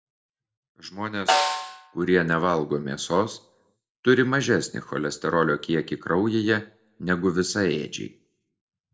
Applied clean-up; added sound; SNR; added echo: none; Snare drum; 4 dB; reverberation time 0.3 s.